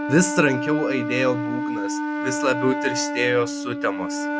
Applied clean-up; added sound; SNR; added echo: none; Wind instrument, woodwind instrument; 3 dB; none.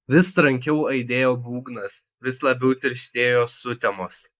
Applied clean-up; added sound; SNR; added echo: neural mask model Resemble Enhance denoiser.